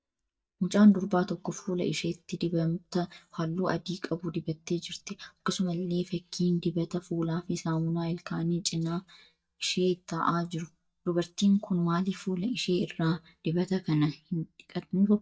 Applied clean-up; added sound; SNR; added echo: neural mask model DeepFilterNet 3.